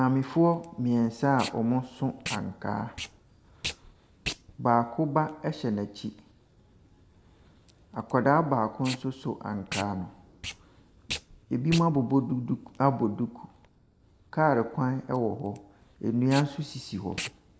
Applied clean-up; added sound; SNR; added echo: none; Packing tape, duct tape; 15 dB; none.